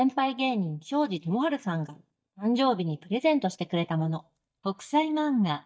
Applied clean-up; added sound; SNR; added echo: neural mask model DeepFilterNet 3.